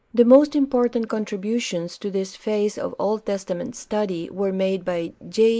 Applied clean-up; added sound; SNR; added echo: neural mask model Resemble Enhance denoiser.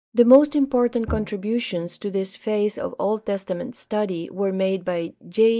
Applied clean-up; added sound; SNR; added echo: neural mask model DeepFilterNet 3.